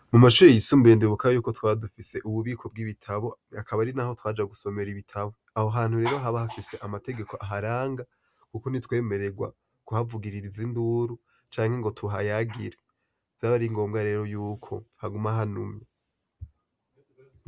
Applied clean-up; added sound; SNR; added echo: none; none; none; none.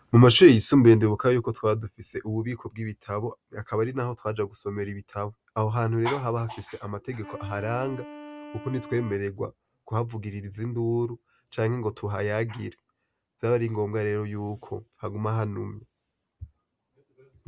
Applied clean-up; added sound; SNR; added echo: none; Wind instrument, woodwind instrument; 19 dB; none.